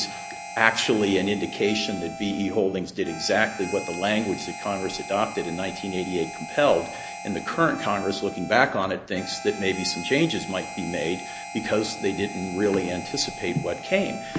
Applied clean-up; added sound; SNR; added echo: none; Harmonica; 11 dB; none.